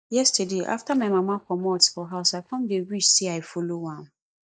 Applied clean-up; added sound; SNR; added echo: neural mask model DeepFilterNet 3.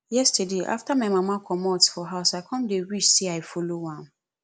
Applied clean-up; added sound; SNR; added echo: none; none; none; none.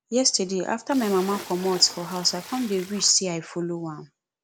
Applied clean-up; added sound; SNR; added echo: none; Splash, splatter; 15 dB; none.